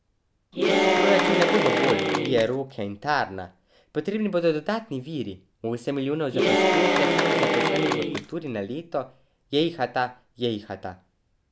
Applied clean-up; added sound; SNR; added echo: none; Applause / Cheering; -4 dB; none.